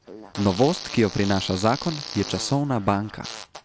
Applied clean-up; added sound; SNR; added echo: none; Fart; 13 dB; none.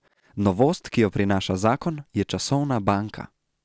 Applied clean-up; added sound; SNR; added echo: none; none; none; none.